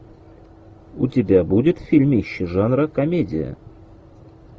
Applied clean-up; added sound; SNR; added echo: none; none; none; none.